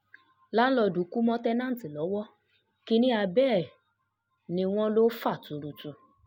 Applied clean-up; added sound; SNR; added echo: none; none; none; none.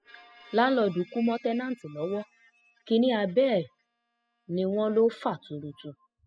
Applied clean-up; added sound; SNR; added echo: classical method spectral subtraction.